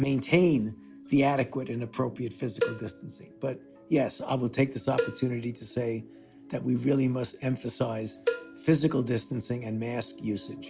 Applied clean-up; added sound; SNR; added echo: none; Cowbell; 10 dB; none.